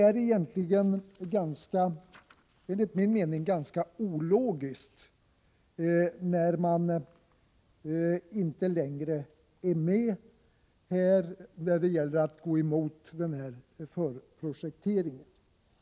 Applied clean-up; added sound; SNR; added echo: none; none; none; none.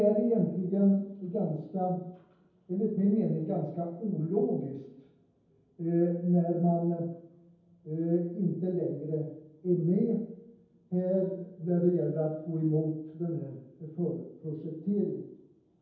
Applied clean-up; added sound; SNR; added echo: none; none; none; reverberation time 0.9 s.